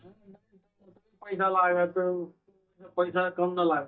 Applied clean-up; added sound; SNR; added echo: neural mask model DeepFilterNet 3.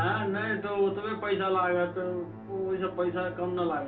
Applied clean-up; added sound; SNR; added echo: none; Musical instrument; 11 dB; reverberation time 0.4 s.